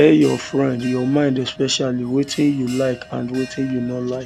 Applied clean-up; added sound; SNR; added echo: none; Bell; 20 dB; none.